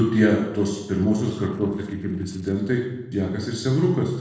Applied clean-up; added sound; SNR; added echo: neural separator model SepFormer DNS4.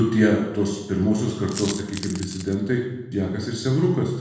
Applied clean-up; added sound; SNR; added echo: none; Coin (dropping); 13 dB; reverberation time 1.0 s.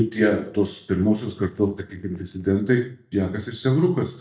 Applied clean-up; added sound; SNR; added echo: neural mask model DeepFilterNet 3.